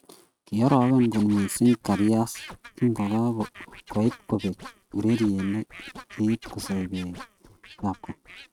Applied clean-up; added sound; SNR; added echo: neural mask model RNNoise.